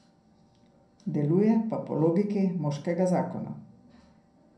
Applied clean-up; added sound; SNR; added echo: none; none; none; reverberation time 0.5 s.